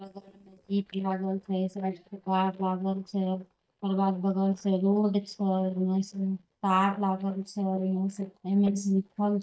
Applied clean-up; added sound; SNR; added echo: neural mask model DeepFilterNet 3.